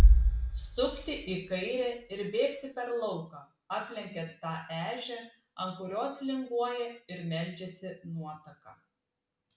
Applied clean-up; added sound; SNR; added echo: none; Bass drum; -4 dB; none.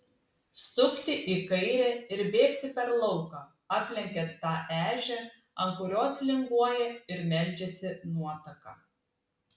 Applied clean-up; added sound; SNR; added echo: none; none; none; none.